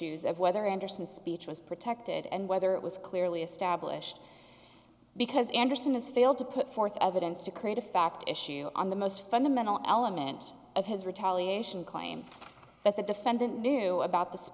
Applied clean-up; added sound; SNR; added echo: none; none; none; none.